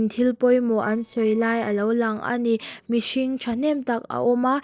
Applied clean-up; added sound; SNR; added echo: neural separator model SepFormer DNS4.